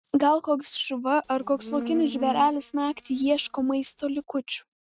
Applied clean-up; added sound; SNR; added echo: neural mask model RNNoise.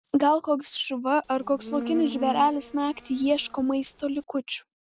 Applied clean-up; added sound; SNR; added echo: none; Insect; 11 dB; none.